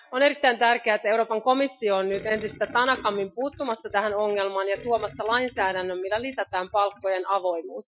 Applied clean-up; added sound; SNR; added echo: classical method Wiener filter.